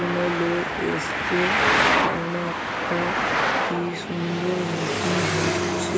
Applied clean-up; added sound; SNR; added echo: none; Traffic noise, roadway noise; -4 dB; none.